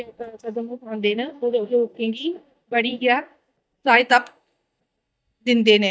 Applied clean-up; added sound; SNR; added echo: neural mask model DeepFilterNet 3.